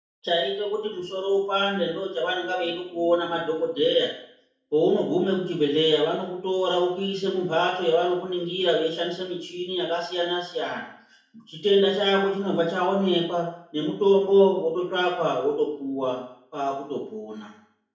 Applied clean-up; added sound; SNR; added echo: none; none; none; reverberation time 0.6 s.